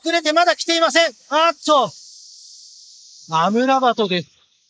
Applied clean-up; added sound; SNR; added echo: neural mask model Resemble Enhance denoiser.